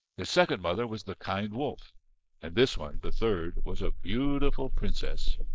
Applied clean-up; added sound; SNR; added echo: neural mask model Resemble Enhance denoiser.